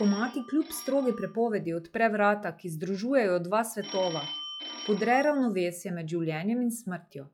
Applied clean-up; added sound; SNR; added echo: classical method log-MMSE.